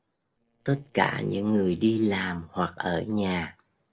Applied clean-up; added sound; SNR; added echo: neural separator model SepFormer DNS4.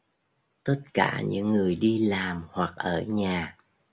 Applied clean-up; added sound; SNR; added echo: none; none; none; none.